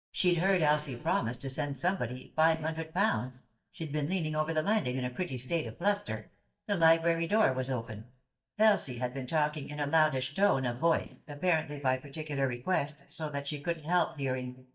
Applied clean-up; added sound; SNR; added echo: neural mask model DeepFilterNet 3.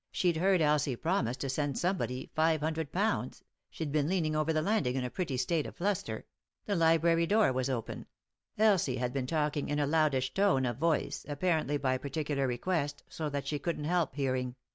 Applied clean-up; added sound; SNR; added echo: none; none; none; none.